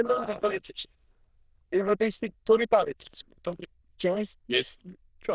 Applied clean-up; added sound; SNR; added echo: neural diffusion model UNIVERSE++.